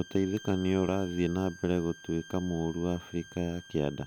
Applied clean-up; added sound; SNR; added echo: none; Bowed string instrument; 19 dB; none.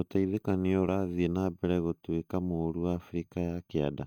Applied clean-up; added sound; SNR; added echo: neural mask model DeepFilterNet 3.